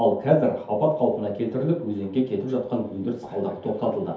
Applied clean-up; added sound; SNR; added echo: none; none; none; reverberation time 0.5 s.